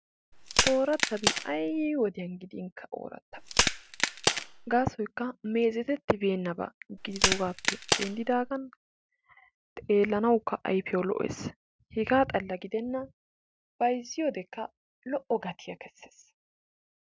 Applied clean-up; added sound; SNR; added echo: none; Crack; -1 dB; none.